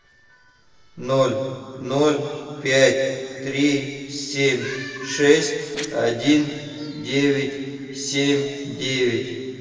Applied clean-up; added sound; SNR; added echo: neural separator model SepFormer DNS4.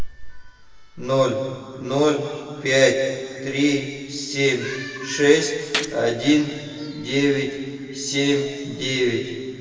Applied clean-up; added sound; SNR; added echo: none; Gunshot, gunfire; 10 dB; reverberation time 2.0 s.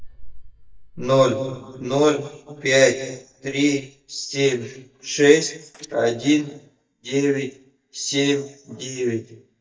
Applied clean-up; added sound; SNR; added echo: neural mask model DeepFilterNet 3.